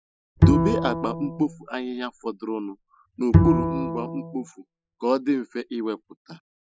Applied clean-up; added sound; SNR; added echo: classical method Wiener filter.